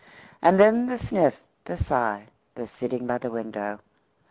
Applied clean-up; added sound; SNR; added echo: none; none; none; none.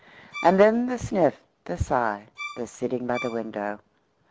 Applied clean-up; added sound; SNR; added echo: none; Bowed string instrument; 15 dB; none.